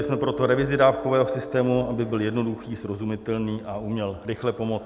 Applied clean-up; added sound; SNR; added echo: none; Mallet percussion; 12 dB; none.